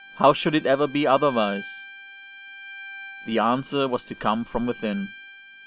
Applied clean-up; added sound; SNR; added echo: none; Bowed string instrument; 17 dB; none.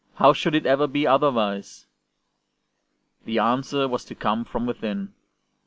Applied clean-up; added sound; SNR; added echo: none; none; none; none.